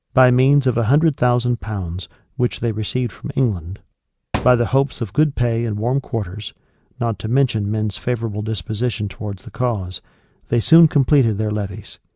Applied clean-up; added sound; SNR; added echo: none; Thump, thud; 11 dB; none.